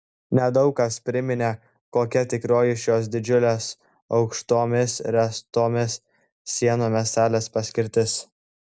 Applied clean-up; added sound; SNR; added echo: none; none; none; none.